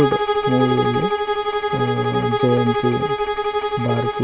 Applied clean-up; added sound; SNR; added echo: none; Bowed string instrument; -1 dB; none.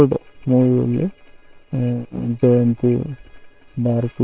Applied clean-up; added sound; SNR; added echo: neural separator model SepFormer WHAM!.